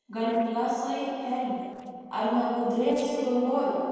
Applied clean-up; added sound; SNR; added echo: neural separator model SepFormer DNS4.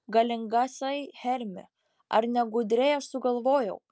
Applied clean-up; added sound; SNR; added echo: none; none; none; none.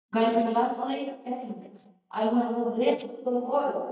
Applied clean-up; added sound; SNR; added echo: neural mask model DeepFilterNet 3.